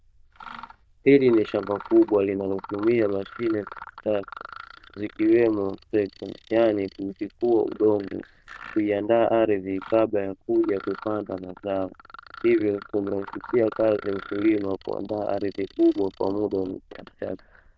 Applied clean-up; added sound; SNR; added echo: neural diffusion model UNIVERSE++.